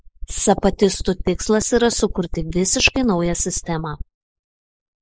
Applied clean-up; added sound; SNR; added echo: neural mask model Resemble Enhance denoiser.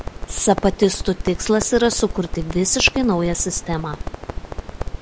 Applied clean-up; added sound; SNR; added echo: none; Crackle; 8 dB; none.